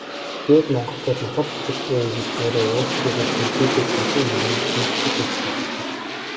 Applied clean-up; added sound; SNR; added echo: none; Aircraft; 0 dB; reverberation time 1.3 s.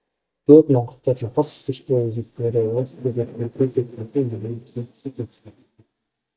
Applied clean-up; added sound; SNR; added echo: neural mask model DeepFilterNet 3.